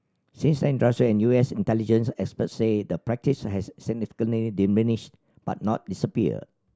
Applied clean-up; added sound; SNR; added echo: none; none; none; none.